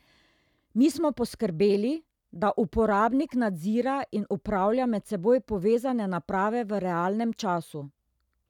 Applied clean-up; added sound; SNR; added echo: none; none; none; none.